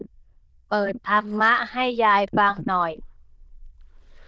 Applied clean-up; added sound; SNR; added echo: neural diffusion model UNIVERSE++.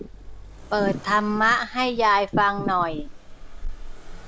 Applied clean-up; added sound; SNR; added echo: none; Accelerating, revving, vroom; 11 dB; none.